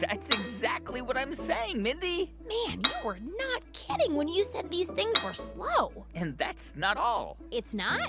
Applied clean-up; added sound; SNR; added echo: none; Cutlery, silverware / Dishes, pots, and pans; -1 dB; none.